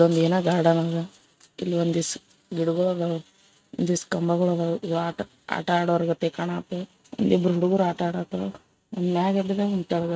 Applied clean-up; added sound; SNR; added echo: neural mask model RNNoise.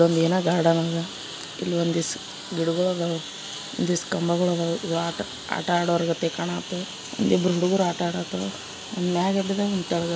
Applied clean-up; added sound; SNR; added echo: none; Engine; 12 dB; none.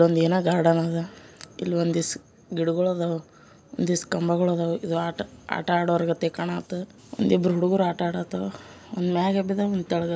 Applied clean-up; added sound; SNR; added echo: none; none; none; none.